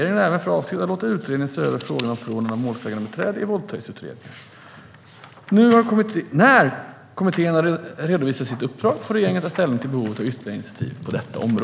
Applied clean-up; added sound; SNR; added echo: none; none; none; none.